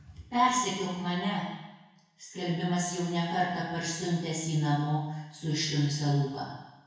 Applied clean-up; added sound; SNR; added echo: none; none; none; reverberation time 1.0 s.